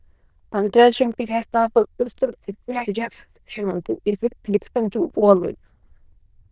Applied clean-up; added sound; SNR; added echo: neural diffusion model UNIVERSE++.